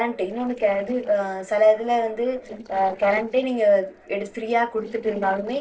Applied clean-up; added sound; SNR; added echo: neural separator model SepFormer DNS4.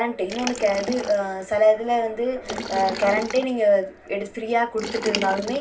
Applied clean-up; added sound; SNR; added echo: none; Liquid; 11 dB; reverberation time 0.2 s.